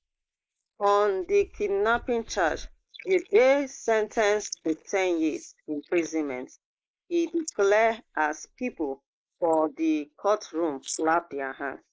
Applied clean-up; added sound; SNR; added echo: neural mask model Resemble Enhance denoiser.